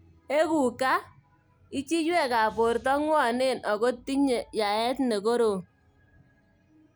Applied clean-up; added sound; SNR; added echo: none; none; none; none.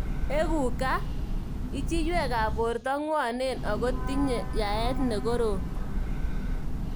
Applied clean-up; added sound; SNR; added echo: none; Train / Breathing; -1 dB; none.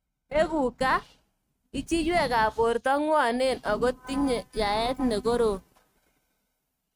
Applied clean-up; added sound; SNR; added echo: neural mask model RNNoise.